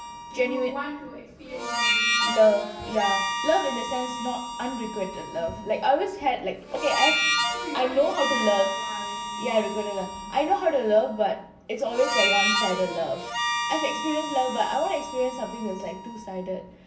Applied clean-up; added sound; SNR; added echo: none; Harmonica; 3 dB; reverberation time 0.2 s.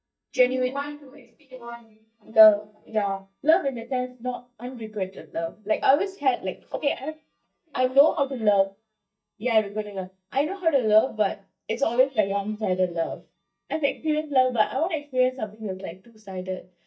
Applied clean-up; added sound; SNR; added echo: neural mask model DeepFilterNet 3.